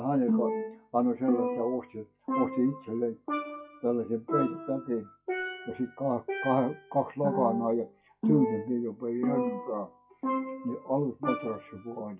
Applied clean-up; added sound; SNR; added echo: classical method log-MMSE.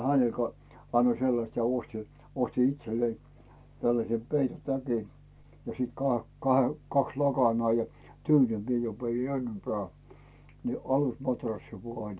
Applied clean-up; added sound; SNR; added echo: none; none; none; none.